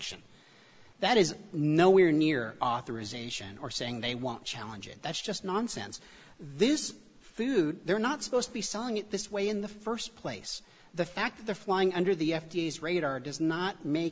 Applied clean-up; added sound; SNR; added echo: none; none; none; none.